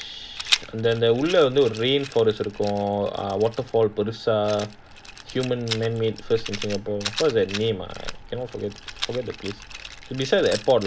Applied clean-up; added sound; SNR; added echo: none; Rattle; 11 dB; none.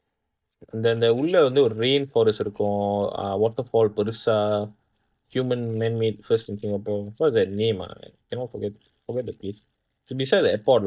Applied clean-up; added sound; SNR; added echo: neural mask model DeepFilterNet 3.